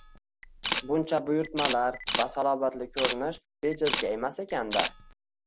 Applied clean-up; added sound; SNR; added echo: none; Camera; 6 dB; none.